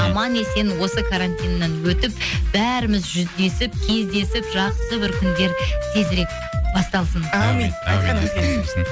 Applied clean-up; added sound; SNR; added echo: none; Wind instrument, woodwind instrument; 9 dB; none.